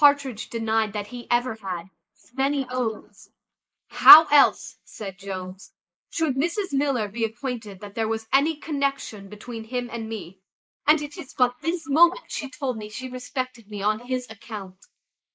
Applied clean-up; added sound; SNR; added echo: neural mask model Resemble Enhance denoiser.